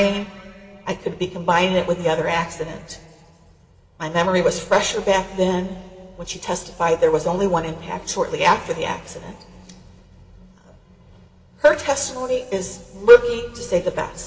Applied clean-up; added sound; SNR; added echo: none; none; none; reverberation time 2.2 s.